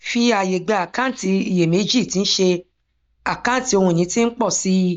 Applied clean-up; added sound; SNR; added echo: neural mask model DeepFilterNet 3.